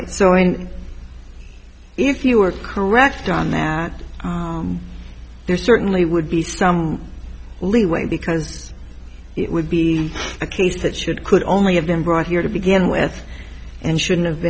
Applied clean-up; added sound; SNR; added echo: none; none; none; none.